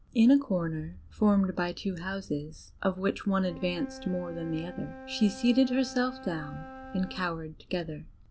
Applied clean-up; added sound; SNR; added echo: none; Wind instrument, woodwind instrument; 18 dB; none.